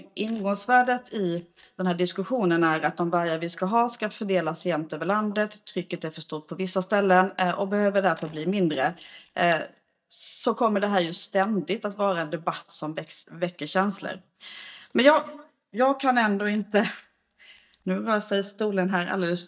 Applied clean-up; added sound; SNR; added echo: neural mask model DeepFilterNet 3.